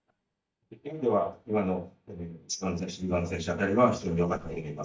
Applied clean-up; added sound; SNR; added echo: neural mask model DeepFilterNet 3.